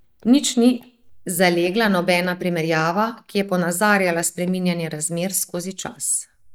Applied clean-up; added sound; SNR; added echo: neural mask model DeepFilterNet 3.